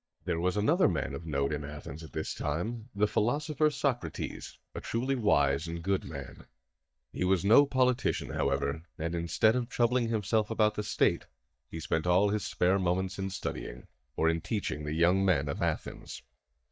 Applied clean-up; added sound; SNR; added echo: neural mask model DeepFilterNet 3.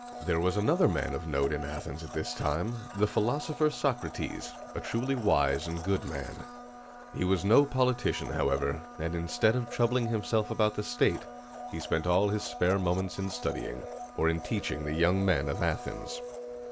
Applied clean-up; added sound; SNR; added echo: none; Domestic sounds, home sounds; 13 dB; none.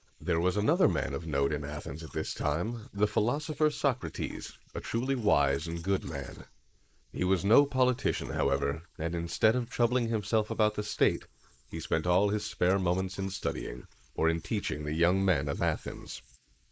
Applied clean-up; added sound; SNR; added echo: neural mask model Resemble Enhance denoiser.